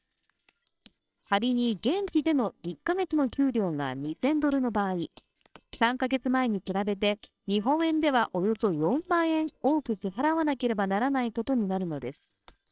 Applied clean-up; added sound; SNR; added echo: neural separator model SepFormer WHAMR!.